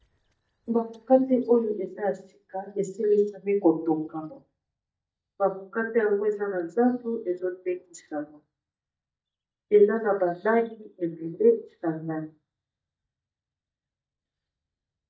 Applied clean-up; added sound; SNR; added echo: neural mask model DeepFilterNet 3.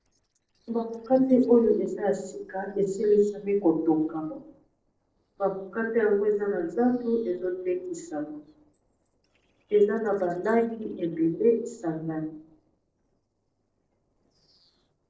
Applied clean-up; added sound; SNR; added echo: neural separator model SepFormer DNS4.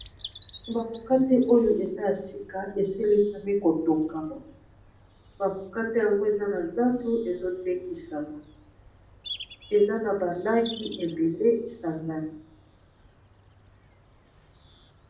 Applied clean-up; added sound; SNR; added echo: none; Bird vocalization, bird call, bird song; 15 dB; reverberation time 0.6 s.